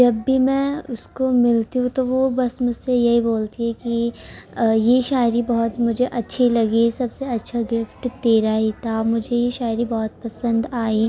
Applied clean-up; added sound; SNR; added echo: none; none; none; none.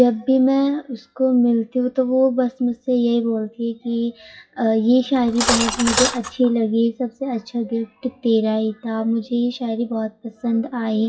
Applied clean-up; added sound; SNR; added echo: classical method WPE with log-MMSE.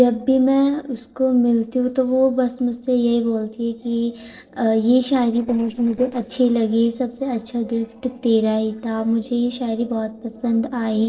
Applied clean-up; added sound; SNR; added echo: neural separator model SepFormer DNS4.